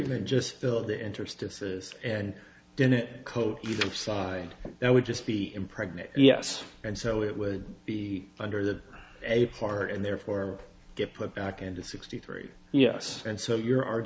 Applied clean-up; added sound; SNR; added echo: none; none; none; none.